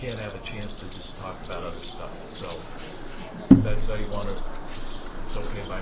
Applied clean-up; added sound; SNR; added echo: none; Bird; 14 dB; none.